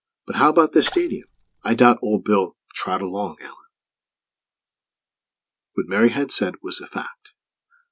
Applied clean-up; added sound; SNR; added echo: none; Splash, splatter; 15 dB; none.